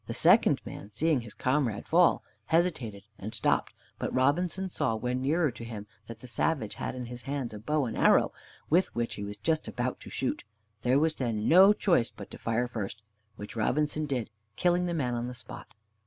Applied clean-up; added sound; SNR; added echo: none; none; none; none.